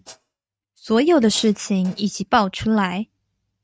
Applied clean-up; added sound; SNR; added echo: neural mask model RNNoise.